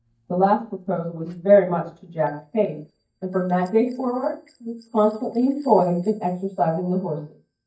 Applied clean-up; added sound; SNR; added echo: neural mask model DeepFilterNet 3.